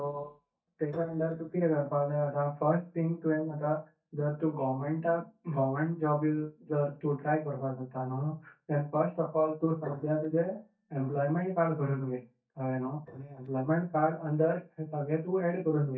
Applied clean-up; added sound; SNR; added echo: neural mask model DeepFilterNet 3.